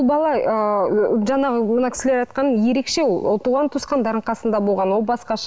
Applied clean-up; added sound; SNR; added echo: none; none; none; none.